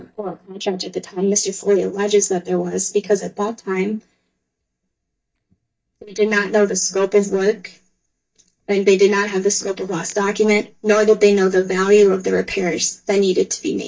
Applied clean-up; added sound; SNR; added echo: neural mask model DeepFilterNet 3.